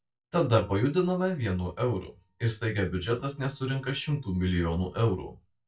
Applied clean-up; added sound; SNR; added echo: neural mask model DeepFilterNet 3.